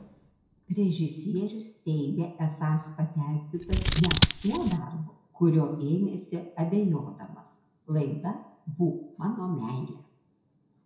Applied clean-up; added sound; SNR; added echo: none; Scissors; -2 dB; reverberation time 0.6 s.